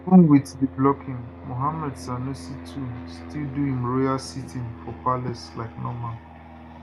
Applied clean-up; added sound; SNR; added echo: none; Fixed-wing aircraft, airplane; 15 dB; none.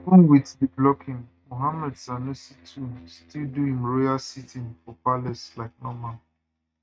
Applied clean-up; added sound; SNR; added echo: neural mask model RNNoise.